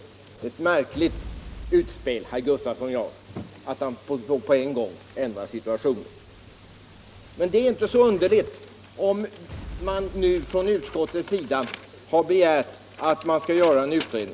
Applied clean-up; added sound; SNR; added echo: none; Explosion; 19 dB; none.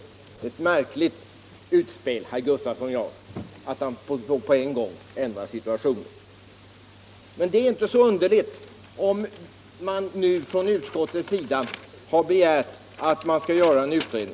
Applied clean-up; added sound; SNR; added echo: none; none; none; none.